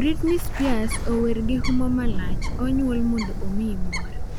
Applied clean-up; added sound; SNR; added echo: none; Bird; -2 dB; none.